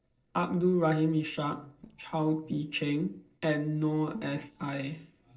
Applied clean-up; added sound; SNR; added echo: neural separator model SepFormer DNS4.